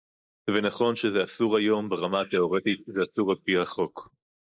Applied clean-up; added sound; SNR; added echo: neural mask model Resemble Enhance denoiser.